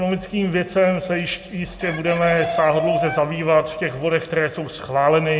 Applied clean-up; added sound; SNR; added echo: none; Chicken, rooster; 7 dB; reverberation time 0.7 s.